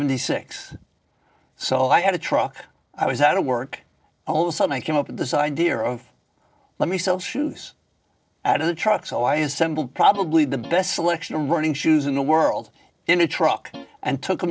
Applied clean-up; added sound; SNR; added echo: neural separator model SepFormer DNS4.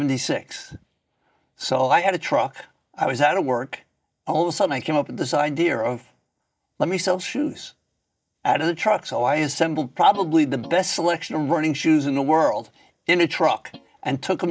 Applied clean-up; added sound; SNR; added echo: neural mask model DeepFilterNet 3.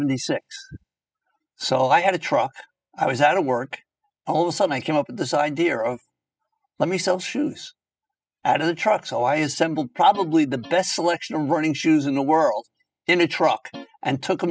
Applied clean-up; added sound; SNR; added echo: classical method spectral subtraction.